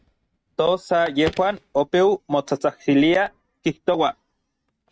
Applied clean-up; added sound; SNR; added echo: neural mask model RNNoise.